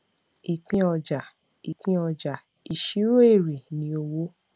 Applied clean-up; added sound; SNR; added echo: none; none; none; none.